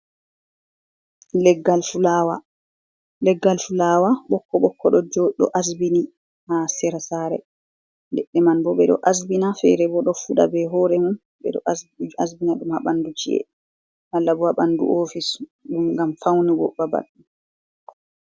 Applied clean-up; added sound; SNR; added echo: none; none; none; none.